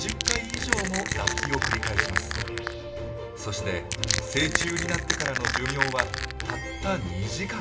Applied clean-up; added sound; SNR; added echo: none; Crushing; -1 dB; reverberation time 0.4 s.